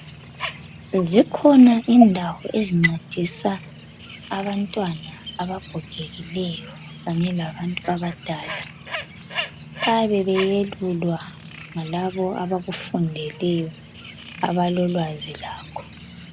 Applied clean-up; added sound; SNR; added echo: none; Bird; 15 dB; none.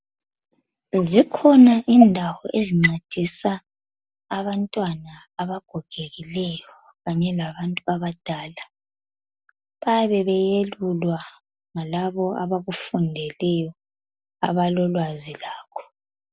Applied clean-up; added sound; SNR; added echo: none; none; none; none.